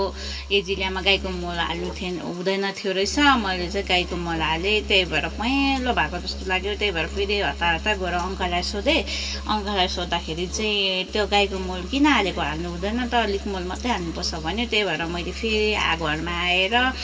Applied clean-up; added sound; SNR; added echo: none; Musical instrument; 11 dB; reverberation time 1.3 s.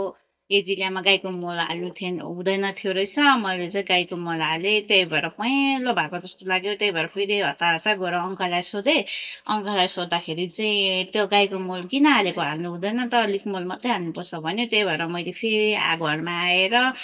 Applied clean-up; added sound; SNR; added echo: neural mask model DeepFilterNet 3.